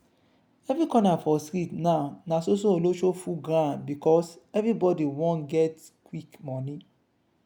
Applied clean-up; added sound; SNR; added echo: none; none; none; none.